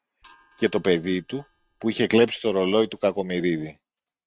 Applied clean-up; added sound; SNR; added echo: neural mask model RNNoise.